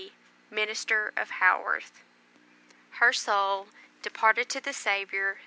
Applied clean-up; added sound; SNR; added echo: none; none; none; none.